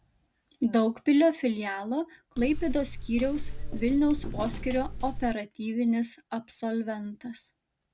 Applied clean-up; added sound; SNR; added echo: none; Walk, footsteps; 4 dB; none.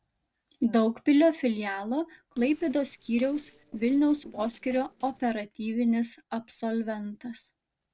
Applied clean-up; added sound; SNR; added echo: neural separator model SepFormer DNS4.